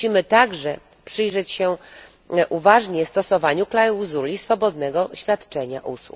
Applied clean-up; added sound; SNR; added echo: none; Tambourine; 16 dB; none.